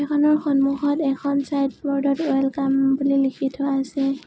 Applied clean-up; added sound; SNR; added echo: none; none; none; none.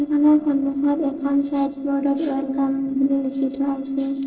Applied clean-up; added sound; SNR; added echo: neural separator model SepFormer DNS4.